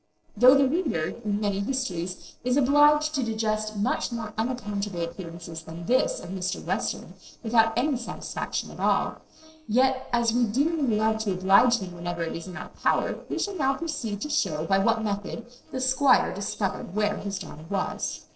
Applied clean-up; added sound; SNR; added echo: neural separator model SepFormer DNS4.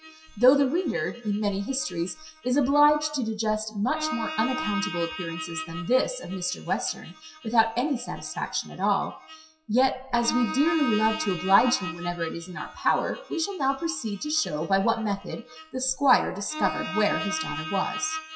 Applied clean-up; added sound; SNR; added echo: classical method WPE with log-MMSE.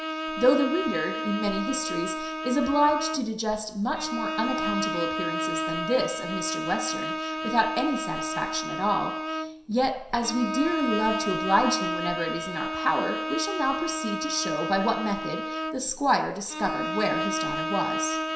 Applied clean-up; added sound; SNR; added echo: none; Bowed string instrument; 3 dB; reverberation time 0.7 s.